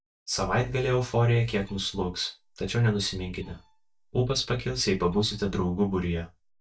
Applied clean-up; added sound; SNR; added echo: neural mask model DeepFilterNet 3.